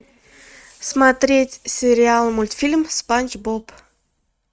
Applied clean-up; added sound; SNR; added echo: neural mask model RNNoise.